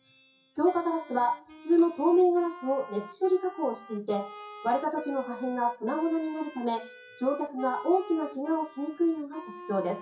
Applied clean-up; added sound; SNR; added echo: classical method WPE with log-MMSE.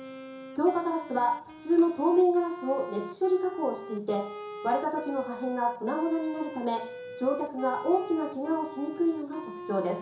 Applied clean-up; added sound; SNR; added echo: none; Wind instrument, woodwind instrument; 13 dB; reverberation time 0.7 s.